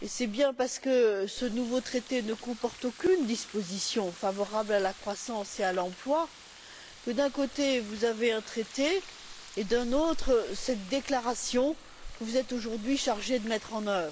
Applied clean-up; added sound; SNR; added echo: neural mask model Resemble Enhance denoiser.